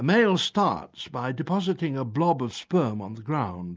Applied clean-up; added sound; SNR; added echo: none; none; none; none.